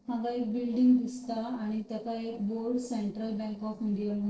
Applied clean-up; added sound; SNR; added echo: neural separator model SepFormer DNS4.